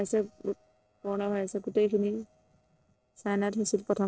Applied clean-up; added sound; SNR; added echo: neural separator model SepFormer DNS4.